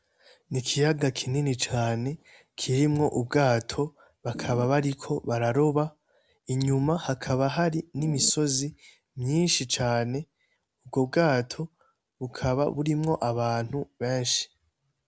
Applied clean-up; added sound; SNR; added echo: none; Organ; 9 dB; none.